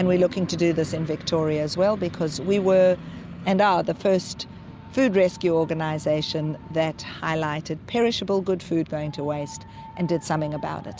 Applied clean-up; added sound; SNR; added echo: none; none; none; none.